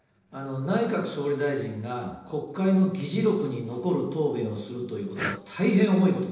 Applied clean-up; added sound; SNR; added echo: neural separator model SepFormer DNS4.